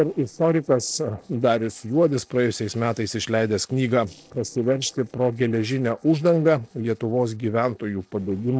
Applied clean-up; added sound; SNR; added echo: neural separator model SepFormer DNS4.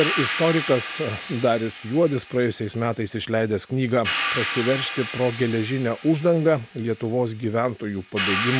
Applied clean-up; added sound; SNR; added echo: none; Hi-hat; 7 dB; none.